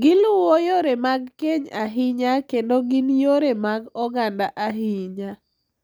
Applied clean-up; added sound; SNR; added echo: none; none; none; none.